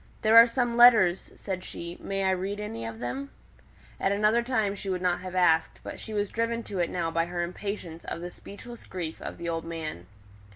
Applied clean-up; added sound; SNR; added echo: none; none; none; none.